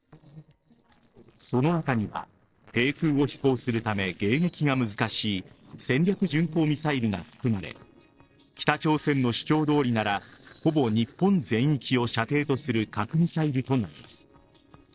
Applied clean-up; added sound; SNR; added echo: neural separator model SepFormer DNS4.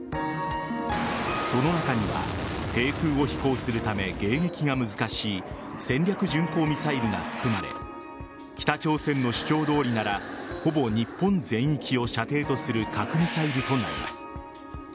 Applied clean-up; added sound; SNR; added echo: none; none; none; none.